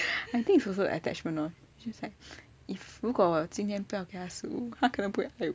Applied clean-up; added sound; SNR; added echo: none; none; none; none.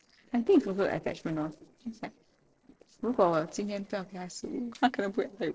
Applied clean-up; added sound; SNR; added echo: neural separator model SepFormer DNS4.